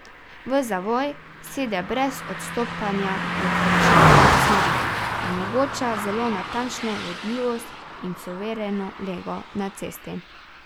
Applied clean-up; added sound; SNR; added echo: none; Car passing by; -4 dB; none.